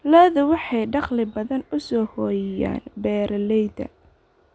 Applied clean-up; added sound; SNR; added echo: none; none; none; none.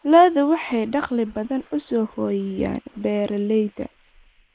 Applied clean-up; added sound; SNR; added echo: neural mask model Resemble Enhance denoiser.